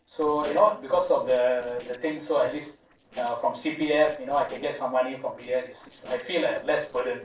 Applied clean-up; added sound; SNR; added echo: neural separator model SepFormer DNS4.